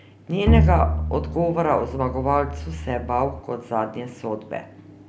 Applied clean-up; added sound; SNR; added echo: none; Bowed string instrument; -1 dB; none.